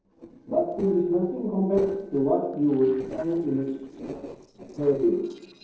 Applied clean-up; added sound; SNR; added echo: neural separator model SepFormer DNS4.